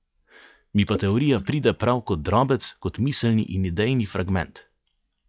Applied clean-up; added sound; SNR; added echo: classical method log-MMSE.